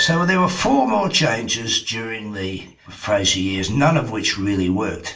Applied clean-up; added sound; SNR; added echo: none; Piano; 16 dB; reverberation time 0.3 s.